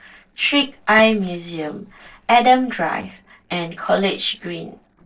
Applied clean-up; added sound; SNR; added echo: neural separator model SepFormer DNS4.